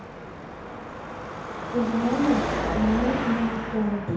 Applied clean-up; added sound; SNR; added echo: none; Car passing by / Traffic noise, roadway noise / Engine; 3 dB; reverberation time 0.7 s.